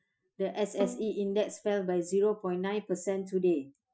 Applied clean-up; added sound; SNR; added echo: classical method Wiener filter.